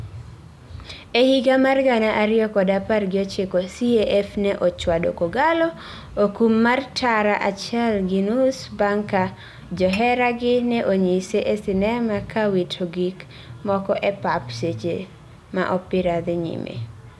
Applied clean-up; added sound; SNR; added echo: none; Dishes, pots, and pans / Chink, clink; 19 dB; none.